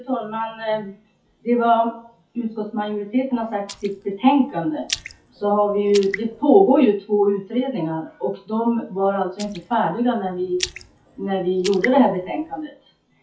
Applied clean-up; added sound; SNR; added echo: classical method WPE with log-MMSE.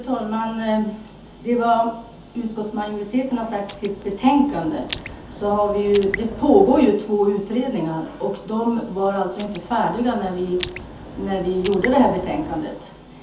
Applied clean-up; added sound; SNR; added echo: none; Raindrop; 13 dB; reverberation time 0.5 s.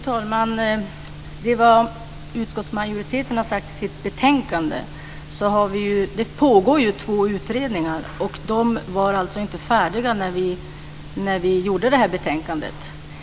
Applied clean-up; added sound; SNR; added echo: none; none; none; none.